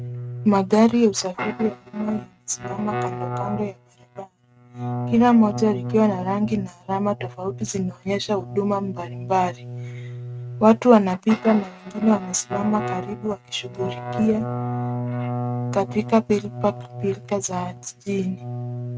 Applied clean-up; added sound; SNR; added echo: neural mask model RNNoise.